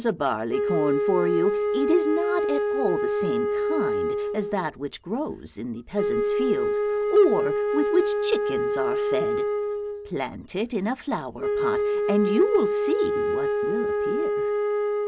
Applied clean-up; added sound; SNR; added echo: none; Wind instrument, woodwind instrument; -2 dB; none.